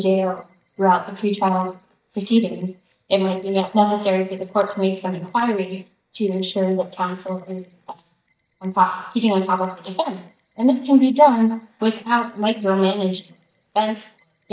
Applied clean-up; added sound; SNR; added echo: neural mask model DeepFilterNet 3.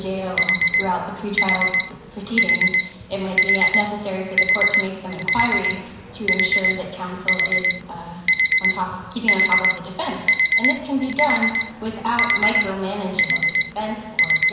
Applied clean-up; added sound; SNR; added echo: none; Alarm; -5 dB; reverberation time 1.0 s.